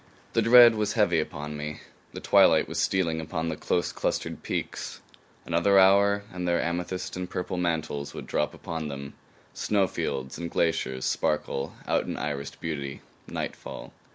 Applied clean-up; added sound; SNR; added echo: none; none; none; none.